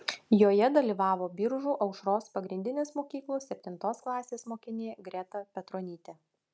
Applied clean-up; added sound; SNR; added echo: none; none; none; none.